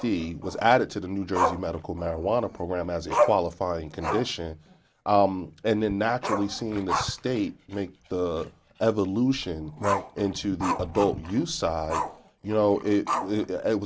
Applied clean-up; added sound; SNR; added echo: none; Growling; 7 dB; none.